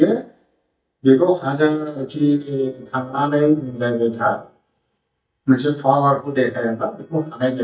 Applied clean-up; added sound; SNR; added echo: neural mask model DeepFilterNet 3.